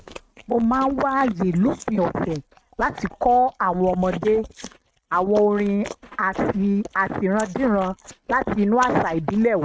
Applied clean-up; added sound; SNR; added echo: neural mask model RNNoise.